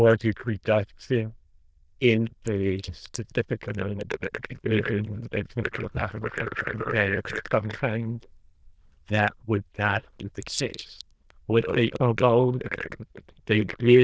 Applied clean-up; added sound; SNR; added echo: neural diffusion model UNIVERSE++.